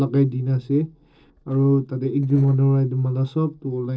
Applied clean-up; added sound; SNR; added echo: neural separator model SepFormer DNS4.